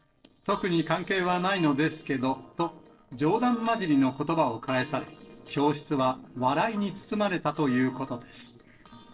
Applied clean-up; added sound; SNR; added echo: neural separator model SepFormer DNS4.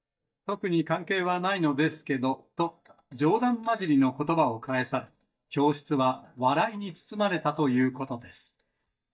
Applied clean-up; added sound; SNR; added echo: neural mask model DeepFilterNet 3.